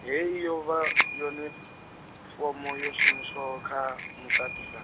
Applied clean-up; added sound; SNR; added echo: none; Bicycle bell; -1 dB; none.